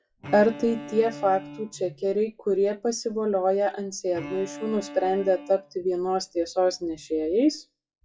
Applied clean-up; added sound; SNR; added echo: classical method WPE with log-MMSE.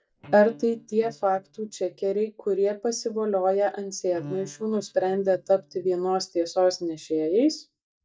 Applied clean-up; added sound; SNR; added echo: neural mask model DeepFilterNet 3.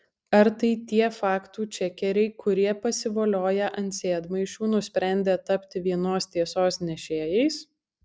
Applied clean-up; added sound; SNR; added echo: none; none; none; none.